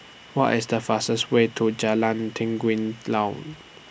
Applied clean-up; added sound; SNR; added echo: none; none; none; none.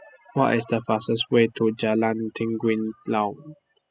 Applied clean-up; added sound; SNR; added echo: classical method spectral subtraction.